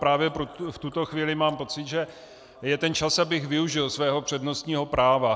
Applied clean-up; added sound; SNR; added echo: none; none; none; none.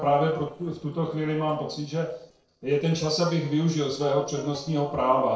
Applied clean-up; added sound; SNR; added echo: neural separator model SepFormer DNS4.